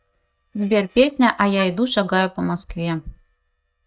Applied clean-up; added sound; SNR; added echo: neural mask model DeepFilterNet 3.